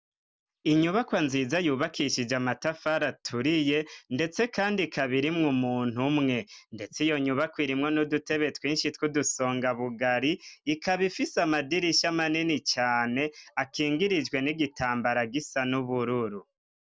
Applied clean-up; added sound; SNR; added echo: none; none; none; none.